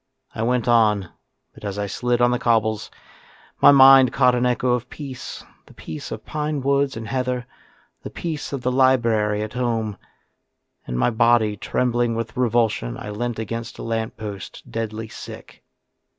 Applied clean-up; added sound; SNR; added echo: none; none; none; none.